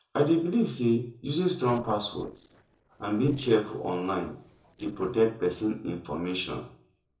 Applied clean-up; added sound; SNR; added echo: neural separator model SepFormer DNS4.